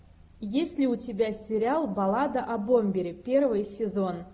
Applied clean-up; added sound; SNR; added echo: none; none; none; none.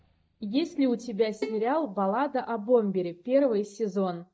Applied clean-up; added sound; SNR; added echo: neural mask model DeepFilterNet 3.